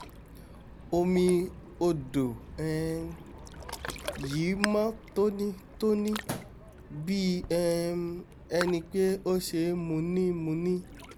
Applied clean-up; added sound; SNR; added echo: none; Ocean; 13 dB; none.